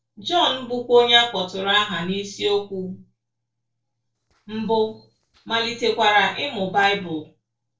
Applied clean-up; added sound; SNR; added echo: neural separator model SepFormer DNS4.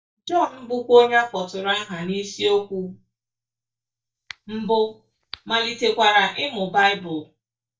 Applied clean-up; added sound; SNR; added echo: neural mask model DeepFilterNet 3.